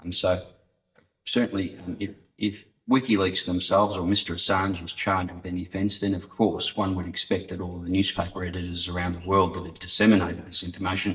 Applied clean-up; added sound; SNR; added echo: neural mask model DeepFilterNet 3.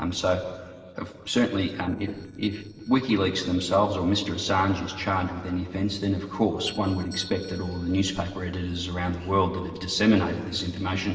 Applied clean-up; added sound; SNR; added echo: neural separator model SepFormer DNS4.